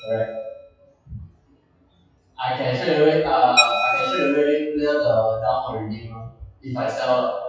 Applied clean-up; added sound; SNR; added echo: classical method WPE with log-MMSE.